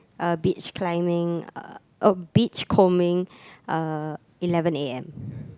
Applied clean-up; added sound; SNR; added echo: none; none; none; none.